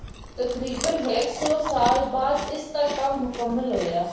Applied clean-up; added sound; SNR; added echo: none; Chewing, mastication; 10 dB; reverberation time 0.7 s.